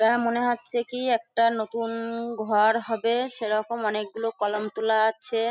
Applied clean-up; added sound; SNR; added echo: none; none; none; none.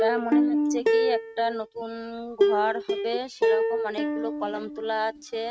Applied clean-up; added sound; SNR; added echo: neural mask model RNNoise.